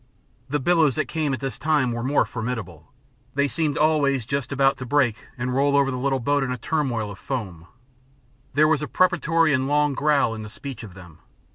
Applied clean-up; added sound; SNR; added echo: none; none; none; none.